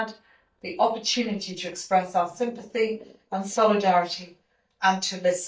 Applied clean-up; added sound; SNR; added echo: neural mask model DeepFilterNet 3.